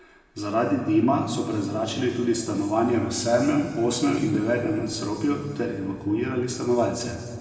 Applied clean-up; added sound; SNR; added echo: none; none; none; reverberation time 2.1 s.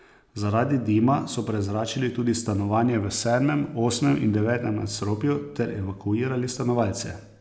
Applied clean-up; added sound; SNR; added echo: none; none; none; none.